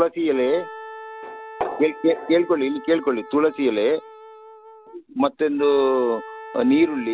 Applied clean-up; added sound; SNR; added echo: none; Wind instrument, woodwind instrument; 17 dB; none.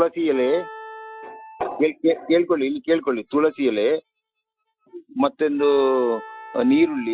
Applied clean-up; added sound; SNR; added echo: classical method Wiener filter.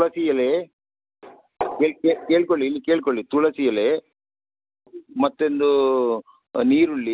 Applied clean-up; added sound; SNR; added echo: none; none; none; none.